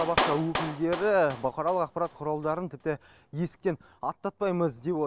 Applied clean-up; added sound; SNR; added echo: none; Clapping; 7 dB; none.